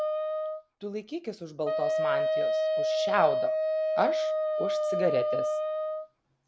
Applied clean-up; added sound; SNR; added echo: none; Wind instrument, woodwind instrument; -5 dB; none.